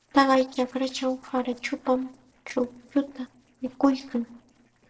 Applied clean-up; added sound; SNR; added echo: neural separator model SepFormer DNS4.